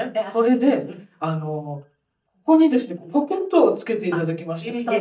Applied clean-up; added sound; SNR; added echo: neural mask model DeepFilterNet 3.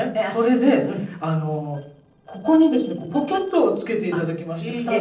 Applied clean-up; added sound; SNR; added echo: neural separator model SepFormer DNS4.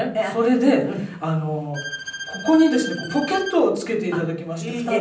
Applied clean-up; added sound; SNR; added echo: none; Bowed string instrument; 12 dB; reverberation time 0.6 s.